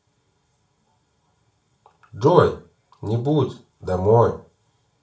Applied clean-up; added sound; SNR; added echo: none; none; none; reverberation time 0.3 s.